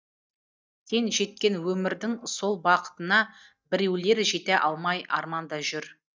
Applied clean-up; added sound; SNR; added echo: neural mask model DeepFilterNet 3.